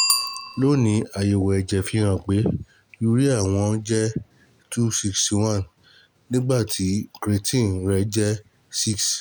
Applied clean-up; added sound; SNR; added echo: none; Bicycle bell; 12 dB; none.